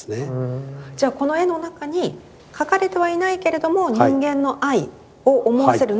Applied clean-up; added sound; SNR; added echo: none; none; none; none.